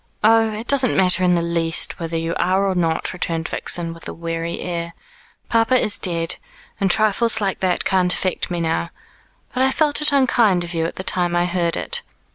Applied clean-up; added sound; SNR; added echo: none; none; none; none.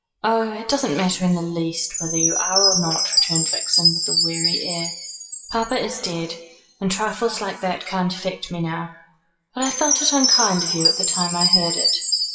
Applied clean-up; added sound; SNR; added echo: classical method WPE with log-MMSE.